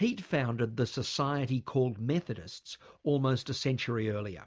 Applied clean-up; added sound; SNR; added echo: none; none; none; none.